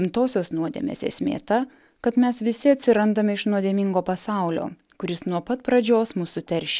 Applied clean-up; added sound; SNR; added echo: none; none; none; none.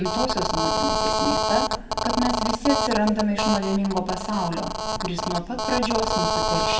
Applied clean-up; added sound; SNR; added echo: none; Telephone; -1 dB; reverberation time 1.7 s.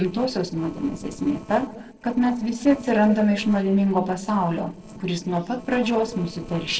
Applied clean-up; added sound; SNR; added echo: neural separator model SepFormer DNS4.